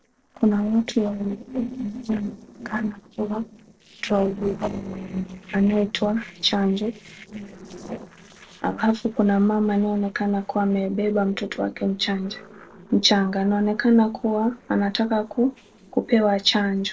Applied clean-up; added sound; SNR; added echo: neural separator model SepFormer DNS4.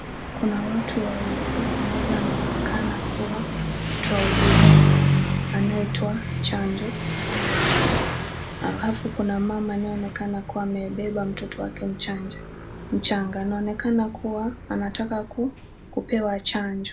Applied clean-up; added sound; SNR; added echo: none; Engine; -3 dB; reverberation time 0.2 s.